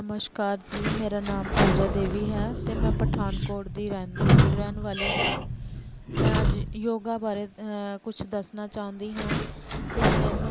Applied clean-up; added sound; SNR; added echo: none; Squeak / Sliding door; -5 dB; none.